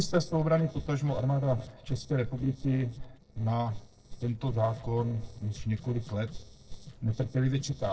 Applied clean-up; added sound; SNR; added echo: neural separator model SepFormer DNS4.